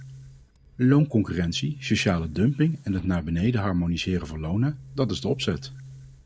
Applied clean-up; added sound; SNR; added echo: none; Boom; 19 dB; none.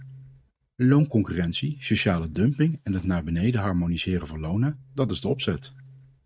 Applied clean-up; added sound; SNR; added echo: neural mask model RNNoise.